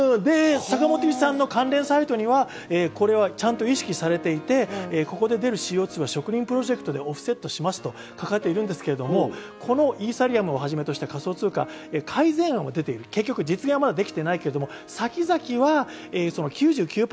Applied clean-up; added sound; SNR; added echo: none; none; none; none.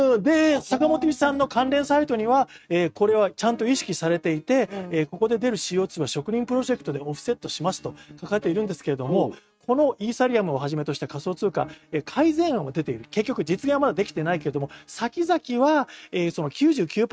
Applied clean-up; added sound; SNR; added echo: neural mask model RNNoise.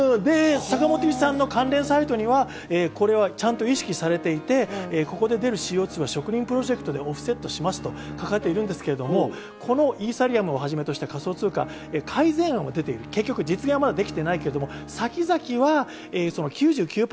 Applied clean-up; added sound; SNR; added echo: none; Bowed string instrument; 17 dB; none.